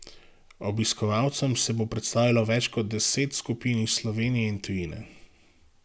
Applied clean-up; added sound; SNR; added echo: none; none; none; none.